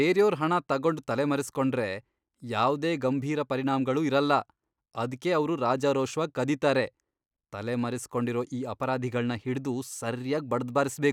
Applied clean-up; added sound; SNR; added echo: none; none; none; none.